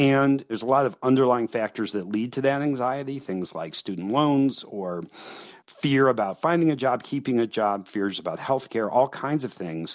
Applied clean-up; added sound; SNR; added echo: none; none; none; none.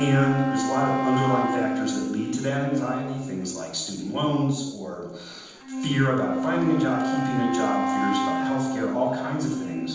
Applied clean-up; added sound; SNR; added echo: none; Wind instrument, woodwind instrument; 2 dB; reverberation time 0.7 s.